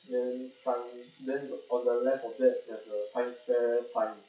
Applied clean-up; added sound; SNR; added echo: classical method WPE with log-MMSE.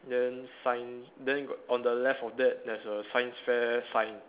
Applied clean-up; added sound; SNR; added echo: none; none; none; none.